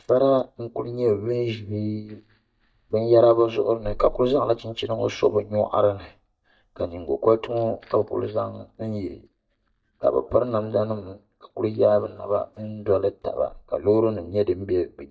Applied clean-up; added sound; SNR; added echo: neural mask model DeepFilterNet 3.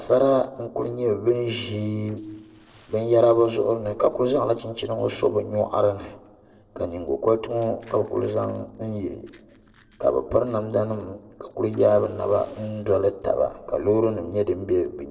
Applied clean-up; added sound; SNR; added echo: neural separator model SepFormer DNS4.